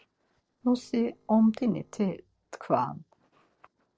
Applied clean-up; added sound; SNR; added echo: neural separator model SepFormer DNS4.